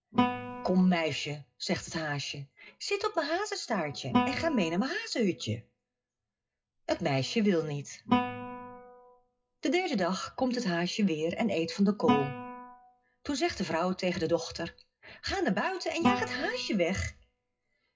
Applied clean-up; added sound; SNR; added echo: classical method WPE with log-MMSE.